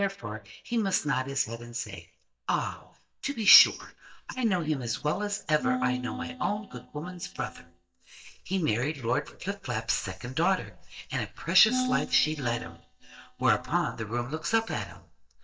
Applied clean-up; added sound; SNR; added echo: neural mask model DeepFilterNet 3.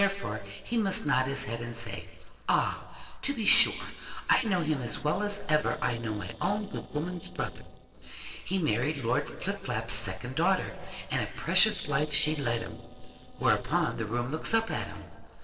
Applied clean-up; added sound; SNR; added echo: neural separator model SepFormer DNS4.